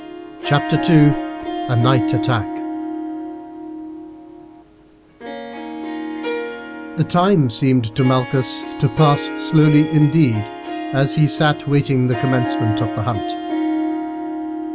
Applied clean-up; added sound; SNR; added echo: none; Harp; 6 dB; none.